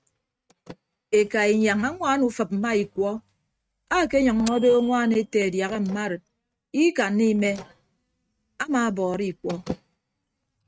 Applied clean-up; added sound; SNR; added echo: neural mask model RNNoise.